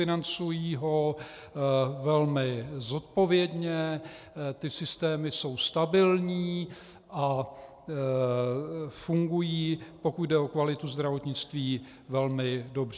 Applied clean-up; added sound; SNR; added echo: none; none; none; none.